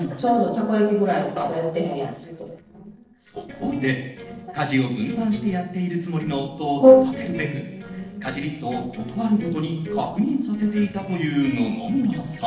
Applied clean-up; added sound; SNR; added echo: neural separator model SepFormer DNS4.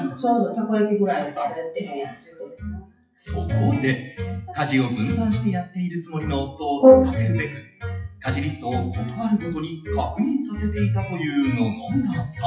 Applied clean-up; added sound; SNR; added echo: classical method WPE with log-MMSE.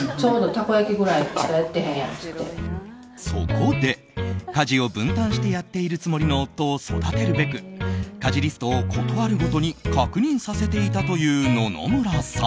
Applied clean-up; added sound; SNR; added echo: none; none; none; none.